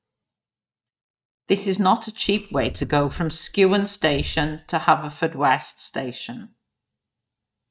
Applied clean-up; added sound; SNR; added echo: neural mask model DeepFilterNet 3.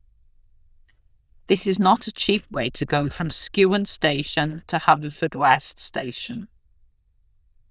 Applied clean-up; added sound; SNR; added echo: neural diffusion model UNIVERSE++.